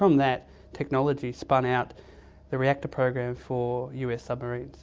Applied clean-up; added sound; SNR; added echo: none; none; none; none.